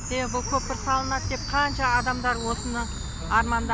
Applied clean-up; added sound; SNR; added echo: none; Chime; 13 dB; none.